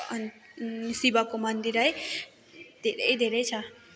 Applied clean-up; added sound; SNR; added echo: none; none; none; none.